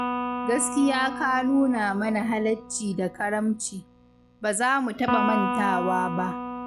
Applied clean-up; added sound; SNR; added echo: none; Electric guitar; 6 dB; none.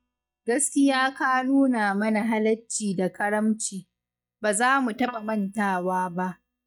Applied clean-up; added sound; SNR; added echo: neural mask model DeepFilterNet 3.